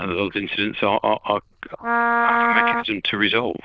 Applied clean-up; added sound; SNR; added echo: neural diffusion model UNIVERSE++.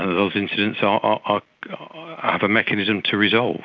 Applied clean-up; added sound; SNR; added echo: none; none; none; none.